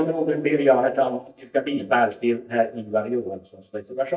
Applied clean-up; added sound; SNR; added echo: neural mask model DeepFilterNet 3.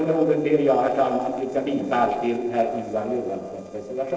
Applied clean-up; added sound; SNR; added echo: neural separator model SepFormer DNS4.